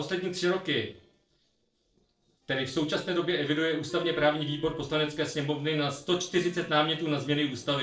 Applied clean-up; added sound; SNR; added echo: neural separator model SepFormer DNS4.